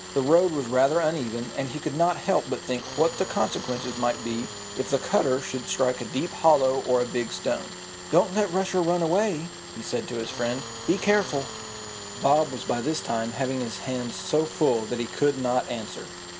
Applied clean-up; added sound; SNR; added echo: none; Tools; 12 dB; none.